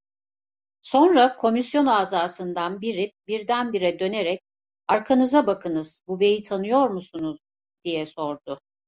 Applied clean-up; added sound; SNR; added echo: none; none; none; none.